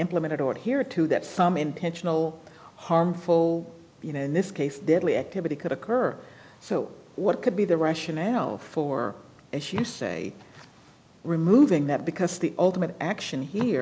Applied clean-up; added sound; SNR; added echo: none; none; none; none.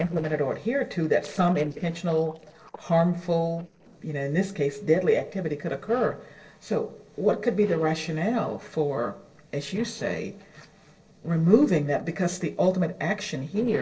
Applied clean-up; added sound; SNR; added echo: neural separator model SepFormer DNS4.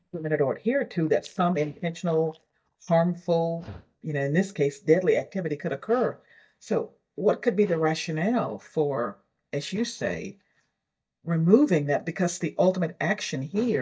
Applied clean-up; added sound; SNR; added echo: neural mask model DeepFilterNet 3.